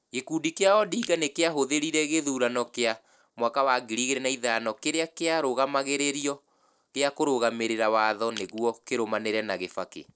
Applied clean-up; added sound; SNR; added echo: neural separator model SepFormer DNS4.